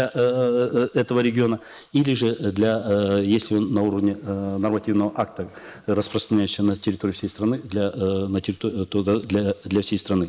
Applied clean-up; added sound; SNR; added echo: neural mask model Resemble Enhance denoiser.